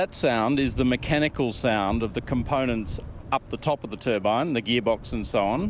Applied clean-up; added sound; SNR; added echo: none; none; none; none.